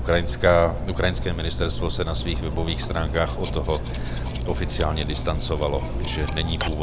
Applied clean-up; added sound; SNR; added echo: none; Cutlery, silverware; 2 dB; none.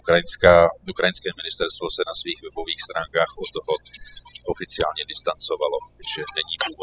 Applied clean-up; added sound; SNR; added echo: classical method spectral subtraction.